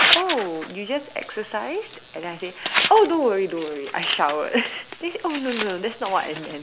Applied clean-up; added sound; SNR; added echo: none; Tearing; 4 dB; none.